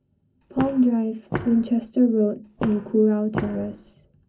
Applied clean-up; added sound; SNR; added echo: none; Walk, footsteps; 10 dB; reverberation time 0.3 s.